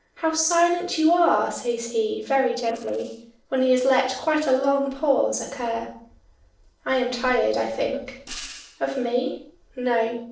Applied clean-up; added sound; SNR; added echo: neural separator model SepFormer DNS4.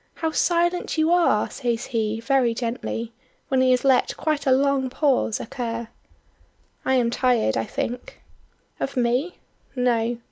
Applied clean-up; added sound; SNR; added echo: none; none; none; none.